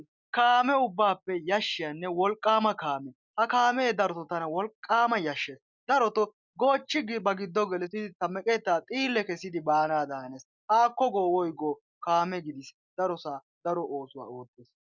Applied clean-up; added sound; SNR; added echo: none; none; none; none.